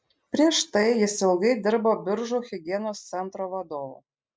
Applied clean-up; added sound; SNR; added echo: none; none; none; none.